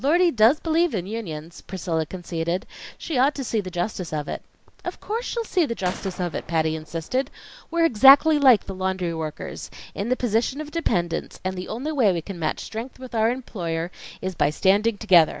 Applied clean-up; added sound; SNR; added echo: none; Gunshot, gunfire; 19 dB; none.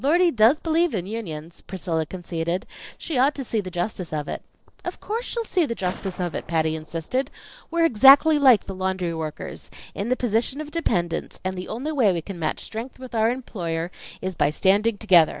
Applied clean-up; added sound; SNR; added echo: neural separator model SepFormer DNS4.